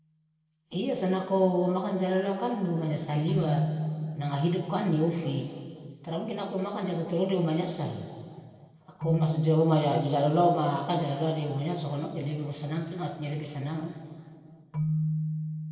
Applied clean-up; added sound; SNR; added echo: neural separator model SepFormer DNS4.